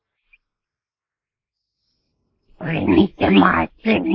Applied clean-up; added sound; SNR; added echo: neural mask model Resemble Enhance denoiser.